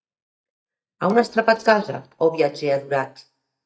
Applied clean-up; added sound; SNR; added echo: neural mask model DeepFilterNet 3.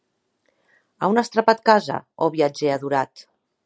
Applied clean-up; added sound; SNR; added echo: none; none; none; none.